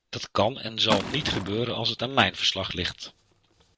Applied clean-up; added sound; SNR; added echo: none; Liquid; 9 dB; none.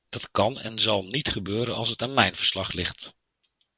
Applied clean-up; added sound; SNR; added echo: none; none; none; none.